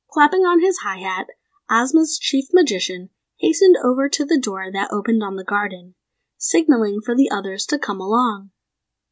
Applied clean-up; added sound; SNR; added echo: none; none; none; none.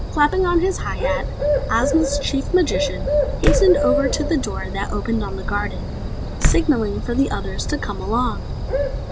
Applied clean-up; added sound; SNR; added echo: none; Bird + Slam; -1 dB; none.